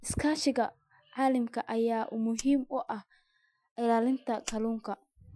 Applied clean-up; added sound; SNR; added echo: classical method Wiener filter.